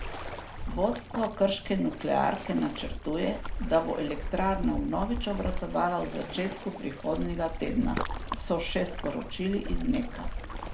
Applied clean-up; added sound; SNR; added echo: none; Waves, surf; 5 dB; none.